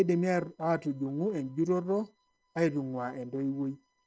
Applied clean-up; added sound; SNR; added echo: neural separator model SepFormer DNS4.